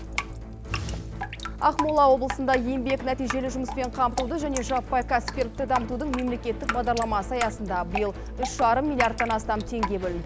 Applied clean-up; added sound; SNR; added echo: none; Drip; 10 dB; none.